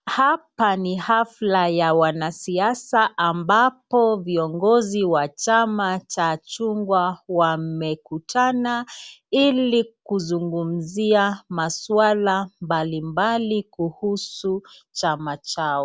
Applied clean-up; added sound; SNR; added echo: none; none; none; none.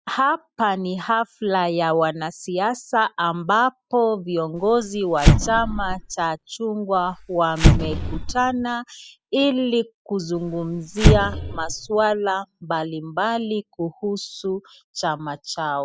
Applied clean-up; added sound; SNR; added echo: classical method spectral subtraction.